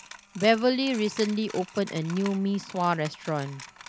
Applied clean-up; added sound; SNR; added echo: none; Coin (dropping); 18 dB; none.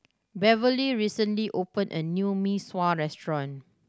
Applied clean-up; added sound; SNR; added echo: none; none; none; none.